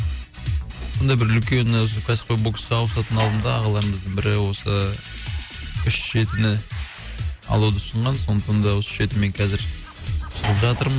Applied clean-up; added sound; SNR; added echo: none; Sliding door / Slam; 18 dB; none.